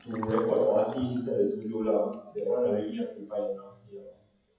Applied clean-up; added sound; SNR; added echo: classical method WPE with log-MMSE.